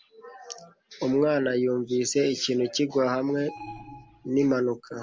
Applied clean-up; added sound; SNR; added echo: none; Alarm; 18 dB; none.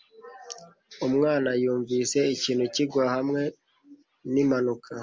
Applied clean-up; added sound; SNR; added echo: none; none; none; none.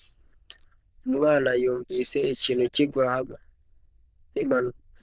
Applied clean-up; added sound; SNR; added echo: neural diffusion model UNIVERSE++.